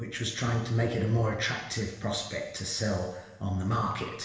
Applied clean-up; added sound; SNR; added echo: none; none; none; reverberation time 1.1 s.